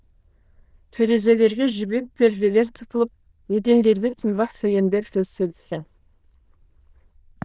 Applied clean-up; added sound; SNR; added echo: neural diffusion model UNIVERSE++.